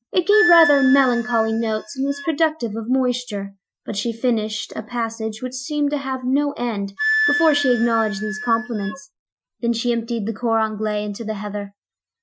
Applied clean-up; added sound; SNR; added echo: classical method Wiener filter.